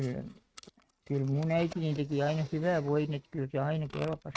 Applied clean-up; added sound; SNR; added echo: neural mask model RNNoise.